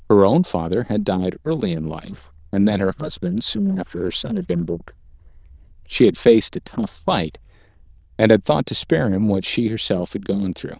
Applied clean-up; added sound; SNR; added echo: neural diffusion model UNIVERSE++.